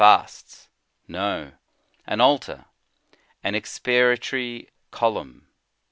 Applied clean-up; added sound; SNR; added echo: none; none; none; none.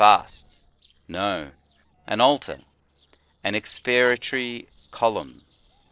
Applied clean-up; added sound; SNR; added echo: neural separator model SepFormer DNS4.